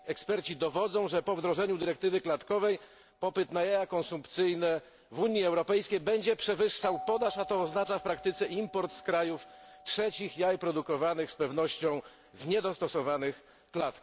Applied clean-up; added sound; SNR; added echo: none; Doorbell; 19 dB; none.